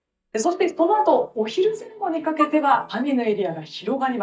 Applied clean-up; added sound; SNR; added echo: neural mask model DeepFilterNet 3.